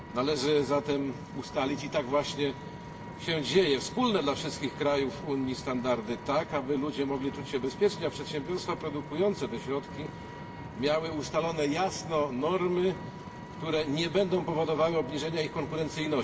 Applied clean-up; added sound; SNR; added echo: none; Vehicle; 12 dB; reverberation time 2.7 s.